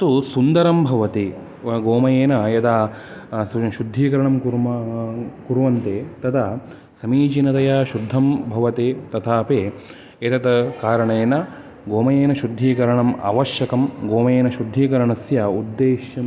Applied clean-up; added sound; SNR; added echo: none; none; none; none.